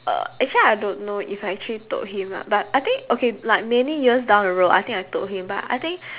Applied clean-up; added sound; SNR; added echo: none; none; none; none.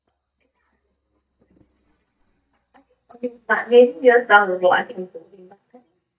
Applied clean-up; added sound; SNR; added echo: neural mask model DeepFilterNet 3.